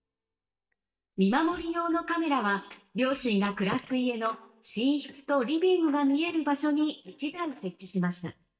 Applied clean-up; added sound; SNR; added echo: neural mask model DeepFilterNet 3.